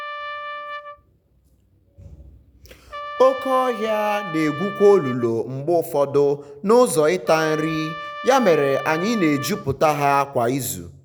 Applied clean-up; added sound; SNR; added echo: none; Trumpet; 13 dB; none.